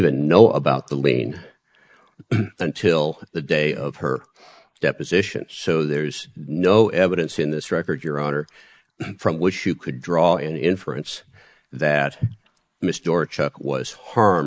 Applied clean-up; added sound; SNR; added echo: neural mask model Resemble Enhance denoiser.